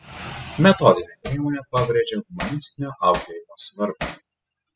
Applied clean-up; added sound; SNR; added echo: classical method spectral subtraction.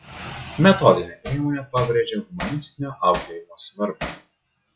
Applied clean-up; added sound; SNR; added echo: classical method log-MMSE.